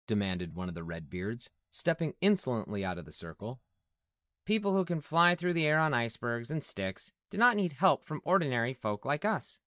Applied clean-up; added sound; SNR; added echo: neural mask model DeepFilterNet 3.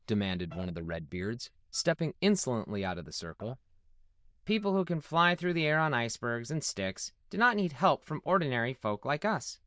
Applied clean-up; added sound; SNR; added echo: neural diffusion model UNIVERSE++.